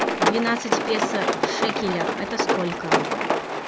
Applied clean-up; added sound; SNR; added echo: none; Rain; -5 dB; none.